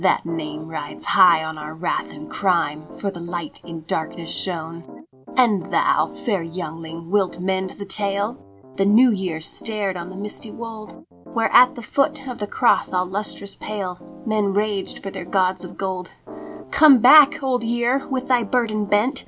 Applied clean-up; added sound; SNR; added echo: none; Piano; 18 dB; none.